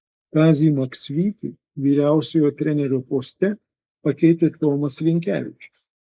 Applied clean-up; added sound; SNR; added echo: neural mask model Resemble Enhance denoiser.